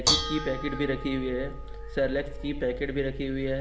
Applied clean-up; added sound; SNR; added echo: none; Dishes, pots, and pans / Bell; 2 dB; reverberation time 0.9 s.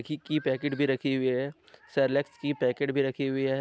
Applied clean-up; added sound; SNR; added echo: none; none; none; none.